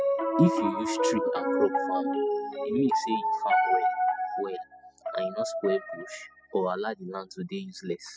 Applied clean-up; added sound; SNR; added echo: classical method spectral subtraction.